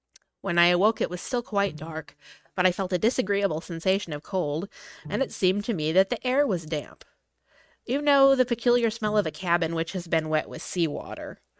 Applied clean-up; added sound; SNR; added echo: neural mask model RNNoise.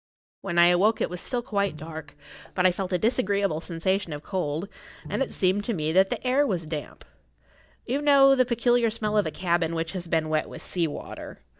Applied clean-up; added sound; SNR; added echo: neural mask model DeepFilterNet 3.